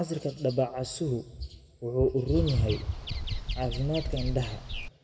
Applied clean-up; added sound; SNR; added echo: none; Bird vocalization, bird call, bird song; 5 dB; reverberation time 0.9 s.